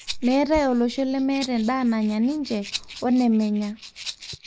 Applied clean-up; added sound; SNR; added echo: neural mask model Resemble Enhance denoiser.